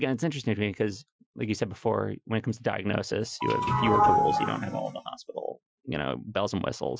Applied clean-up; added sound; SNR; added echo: classical method Wiener filter.